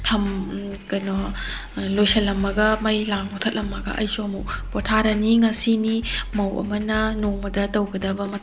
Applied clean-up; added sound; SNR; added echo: none; Drum kit; 11 dB; none.